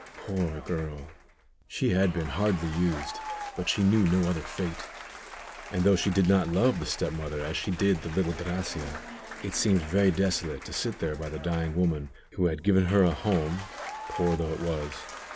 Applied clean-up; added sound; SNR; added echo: none; Applause / Crowd / Cheering; 14 dB; none.